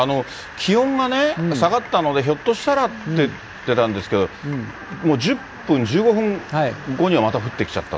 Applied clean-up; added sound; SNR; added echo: none; none; none; none.